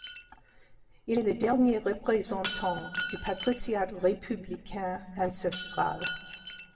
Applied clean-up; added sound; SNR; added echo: none; Shatter; 12 dB; reverberation time 1.1 s.